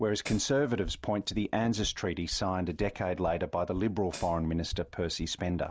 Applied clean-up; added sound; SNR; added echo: none; Walk, footsteps + Hi-hat; 14 dB; none.